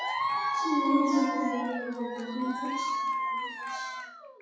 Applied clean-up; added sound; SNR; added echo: classical method WPE with log-MMSE.